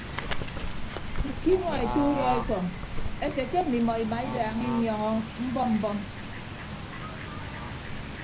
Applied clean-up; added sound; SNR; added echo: none; Bird / Fowl; 3 dB; reverberation time 0.4 s.